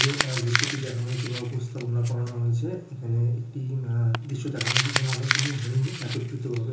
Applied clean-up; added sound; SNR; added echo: none; Crumpling, crinkling; 4 dB; reverberation time 0.6 s.